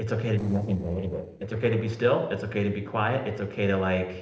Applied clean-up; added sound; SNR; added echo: neural separator model SepFormer DNS4.